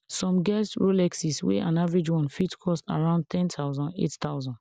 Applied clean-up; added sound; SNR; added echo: none; none; none; none.